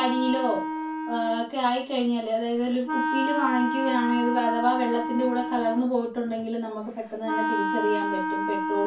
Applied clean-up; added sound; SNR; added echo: none; Wind instrument, woodwind instrument; 3 dB; reverberation time 0.3 s.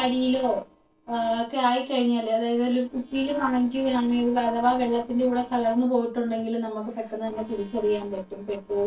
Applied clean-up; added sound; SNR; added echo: neural separator model SepFormer DNS4.